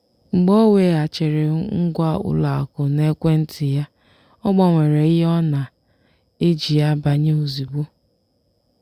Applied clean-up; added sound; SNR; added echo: none; none; none; none.